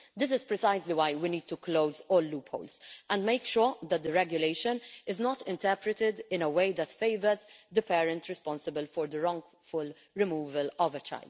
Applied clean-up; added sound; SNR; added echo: none; none; none; none.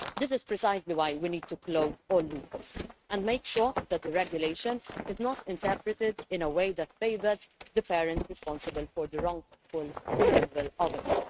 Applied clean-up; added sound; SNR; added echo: neural mask model RNNoise.